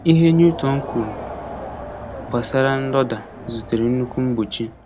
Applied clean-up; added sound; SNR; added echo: none; Crowd; 13 dB; none.